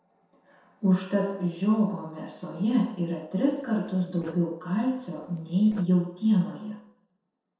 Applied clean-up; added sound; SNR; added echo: neural separator model SepFormer DNS4.